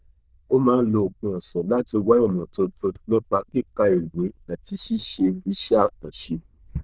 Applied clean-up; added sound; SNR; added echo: neural diffusion model UNIVERSE++.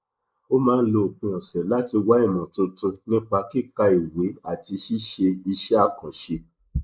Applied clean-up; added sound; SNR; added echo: neural mask model Resemble Enhance denoiser.